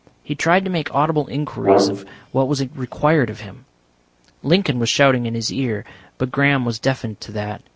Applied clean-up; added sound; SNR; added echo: none; Brass instrument; 0 dB; none.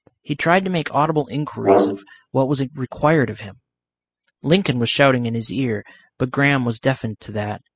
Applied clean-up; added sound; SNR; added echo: classical method spectral subtraction.